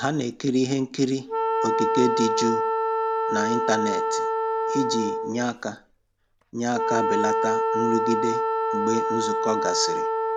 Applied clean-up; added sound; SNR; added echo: none; Wind instrument, woodwind instrument; -2 dB; none.